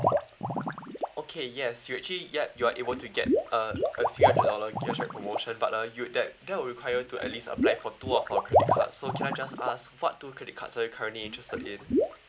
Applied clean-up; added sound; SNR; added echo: none; Water / Liquid; -3 dB; none.